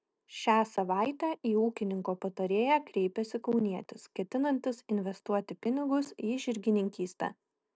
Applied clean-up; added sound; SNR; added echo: none; none; none; none.